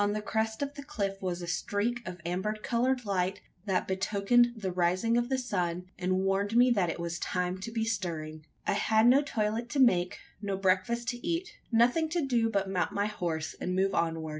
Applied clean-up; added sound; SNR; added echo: none; none; none; none.